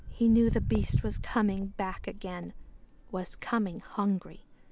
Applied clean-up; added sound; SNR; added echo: none; Walk, footsteps; 6 dB; none.